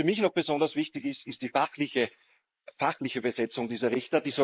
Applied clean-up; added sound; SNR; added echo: neural mask model Resemble Enhance denoiser.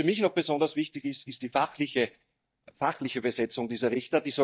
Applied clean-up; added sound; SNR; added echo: neural mask model DeepFilterNet 3.